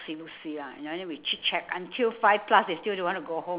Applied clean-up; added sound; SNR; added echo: none; none; none; none.